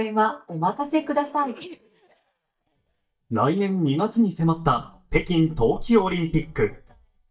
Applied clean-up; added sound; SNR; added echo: neural mask model DeepFilterNet 3.